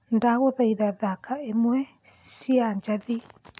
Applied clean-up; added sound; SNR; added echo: none; none; none; none.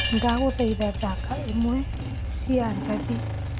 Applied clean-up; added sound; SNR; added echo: none; Wind chime + Engine starting / Motorcycle; 2 dB; none.